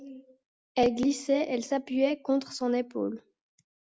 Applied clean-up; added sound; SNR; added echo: none; none; none; none.